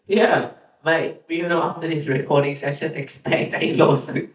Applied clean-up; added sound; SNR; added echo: neural mask model DeepFilterNet 3.